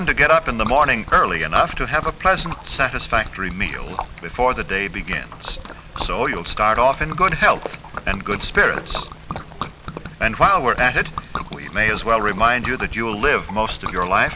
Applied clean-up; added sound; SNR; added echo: none; Liquid; 12 dB; none.